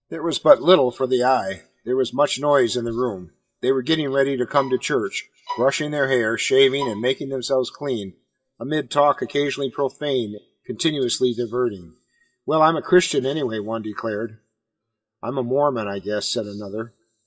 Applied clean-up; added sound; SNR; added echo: classical method WPE with log-MMSE.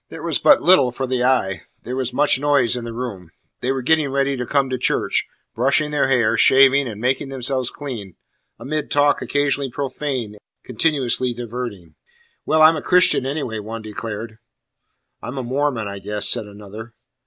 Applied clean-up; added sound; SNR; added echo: none; none; none; none.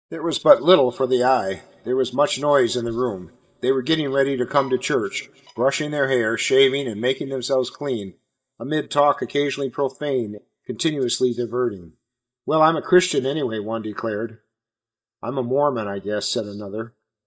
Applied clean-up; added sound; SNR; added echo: neural mask model DeepFilterNet 3.